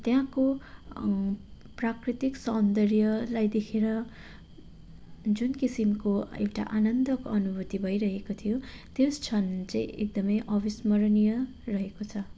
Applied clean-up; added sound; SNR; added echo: none; none; none; none.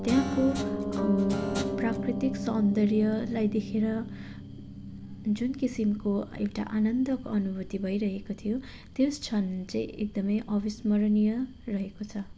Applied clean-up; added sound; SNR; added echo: none; Guitar + Piano; 7 dB; none.